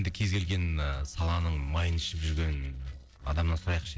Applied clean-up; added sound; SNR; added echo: neural separator model SepFormer DNS4.